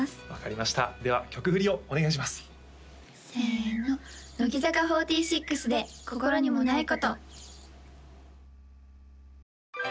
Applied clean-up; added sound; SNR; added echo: none; Engine + Bird; 18 dB; none.